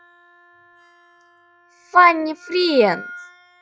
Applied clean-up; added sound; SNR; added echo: classical method log-MMSE.